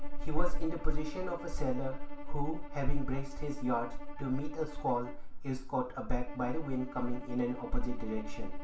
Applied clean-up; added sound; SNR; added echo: none; Bowed string instrument; 19 dB; reverberation time 0.4 s.